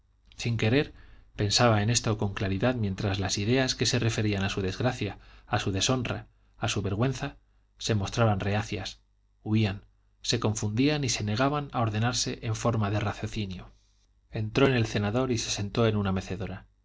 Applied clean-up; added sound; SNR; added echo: none; none; none; none.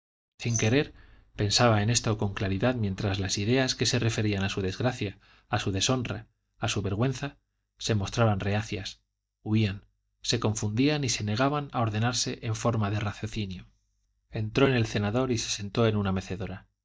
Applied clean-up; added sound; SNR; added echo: neural mask model DeepFilterNet 3.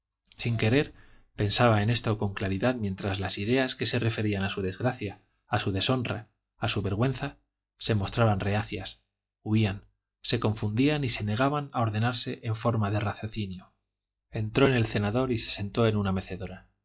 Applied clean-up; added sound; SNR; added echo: classical method log-MMSE.